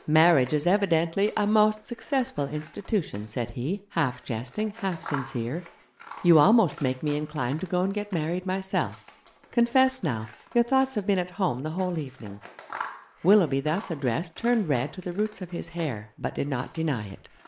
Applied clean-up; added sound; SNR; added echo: none; Scissors; 20 dB; none.